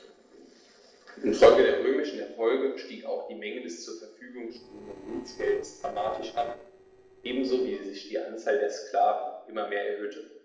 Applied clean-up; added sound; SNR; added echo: neural separator model SepFormer DNS4.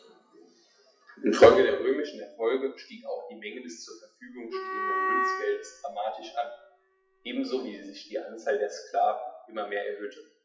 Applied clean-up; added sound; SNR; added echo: classical method WPE with log-MMSE.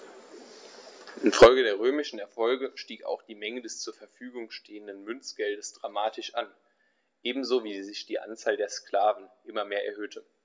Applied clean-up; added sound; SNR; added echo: none; none; none; none.